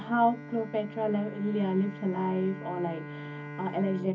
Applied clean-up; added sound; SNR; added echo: none; Bowed string instrument; 12 dB; reverberation time 0.3 s.